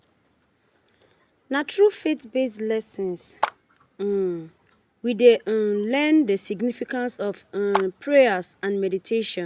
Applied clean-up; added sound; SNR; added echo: none; Clapping; 10 dB; none.